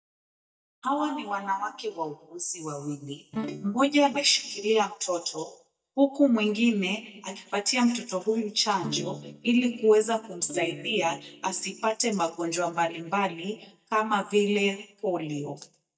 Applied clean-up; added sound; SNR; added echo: neural mask model DeepFilterNet 3.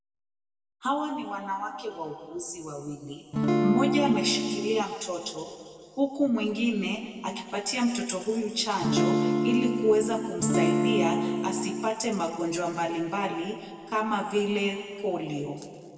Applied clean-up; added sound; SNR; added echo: none; Acoustic guitar / Strum; -3 dB; reverberation time 2.0 s.